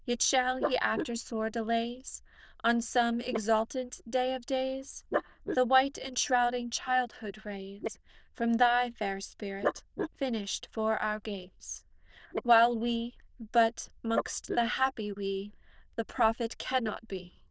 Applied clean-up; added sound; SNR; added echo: neural diffusion model UNIVERSE++.